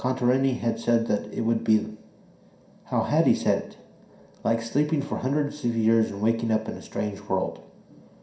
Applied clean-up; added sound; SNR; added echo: none; none; none; reverberation time 0.5 s.